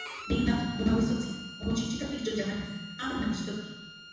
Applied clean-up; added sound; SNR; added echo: none; Bowed string instrument; 14 dB; reverberation time 1.1 s.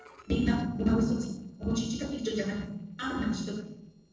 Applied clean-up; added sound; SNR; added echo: neural separator model SepFormer DNS4.